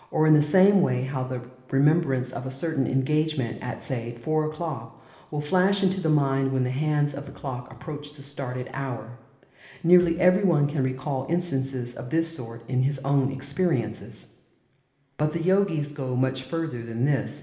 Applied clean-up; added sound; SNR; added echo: none; none; none; reverberation time 1.0 s.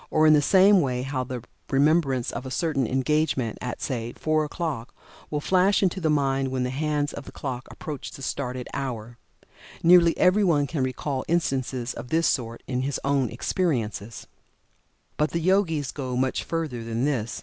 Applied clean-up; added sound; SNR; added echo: none; none; none; none.